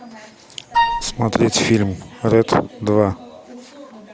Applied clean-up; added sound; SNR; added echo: none; Wind instrument, woodwind instrument; 0 dB; none.